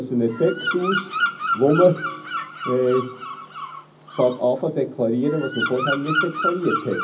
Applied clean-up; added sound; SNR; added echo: none; Bird vocalization, bird call, bird song; 5 dB; reverberation time 0.4 s.